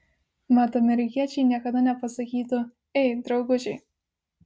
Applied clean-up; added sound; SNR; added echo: none; none; none; none.